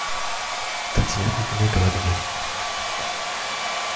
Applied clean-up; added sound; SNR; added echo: none; Domestic sounds, home sounds; 1 dB; reverberation time 0.6 s.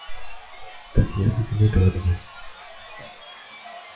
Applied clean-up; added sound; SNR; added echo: classical method WPE with log-MMSE.